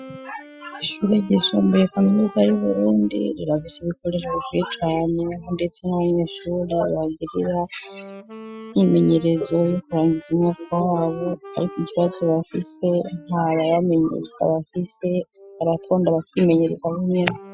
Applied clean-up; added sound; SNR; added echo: classical method Wiener filter.